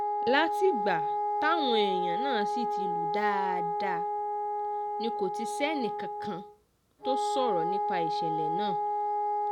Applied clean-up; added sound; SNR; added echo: none; Wind instrument, woodwind instrument; -3 dB; none.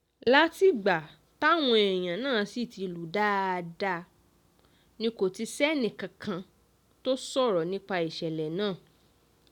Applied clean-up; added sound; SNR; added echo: none; none; none; none.